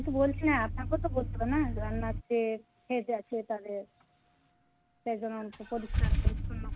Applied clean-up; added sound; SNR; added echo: none; Idling / Engine starting / Car; 2 dB; none.